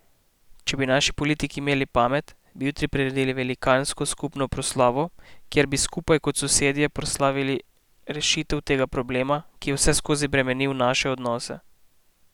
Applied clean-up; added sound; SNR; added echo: none; none; none; none.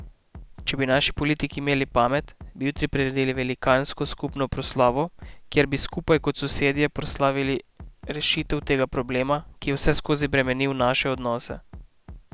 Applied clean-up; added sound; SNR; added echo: none; Bass drum; 19 dB; none.